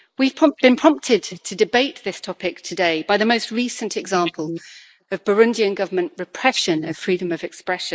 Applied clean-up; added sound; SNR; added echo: neural mask model Resemble Enhance denoiser.